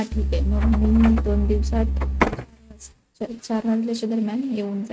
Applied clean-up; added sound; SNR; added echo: neural mask model RNNoise.